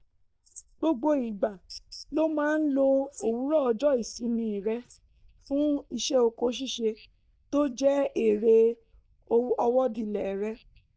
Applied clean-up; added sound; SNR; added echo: neural mask model DeepFilterNet 3.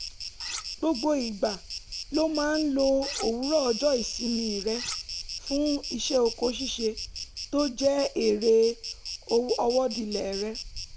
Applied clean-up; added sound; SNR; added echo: none; Cutlery, silverware + Insect; 9 dB; none.